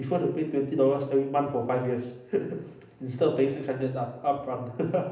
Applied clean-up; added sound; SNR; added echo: none; none; none; reverberation time 0.8 s.